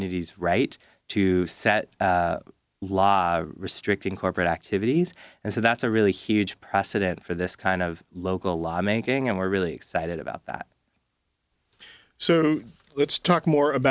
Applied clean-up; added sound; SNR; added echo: none; none; none; none.